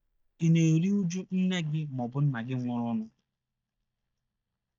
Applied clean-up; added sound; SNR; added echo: neural mask model DeepFilterNet 3.